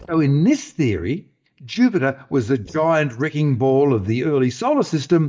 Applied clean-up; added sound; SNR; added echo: neural mask model DeepFilterNet 3.